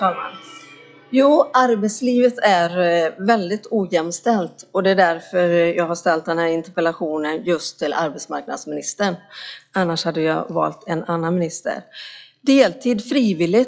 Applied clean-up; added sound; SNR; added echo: classical method log-MMSE.